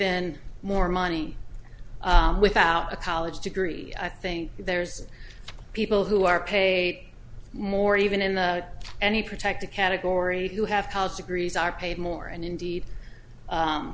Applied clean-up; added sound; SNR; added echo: none; none; none; none.